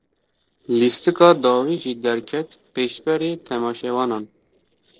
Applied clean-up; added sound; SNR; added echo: neural separator model SepFormer DNS4.